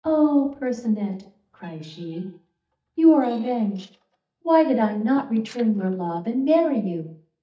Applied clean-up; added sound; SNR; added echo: neural mask model DeepFilterNet 3.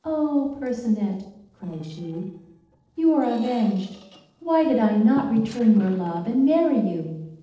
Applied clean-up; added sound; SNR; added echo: neural separator model SepFormer DNS4.